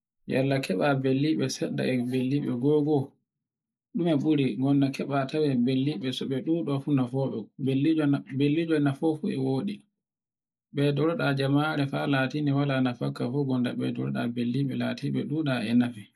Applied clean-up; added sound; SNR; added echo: neural mask model Resemble Enhance denoiser.